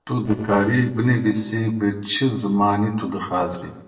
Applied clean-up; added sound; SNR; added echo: neural separator model SepFormer DNS4.